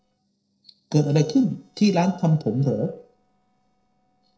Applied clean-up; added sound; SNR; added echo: neural separator model SepFormer DNS4.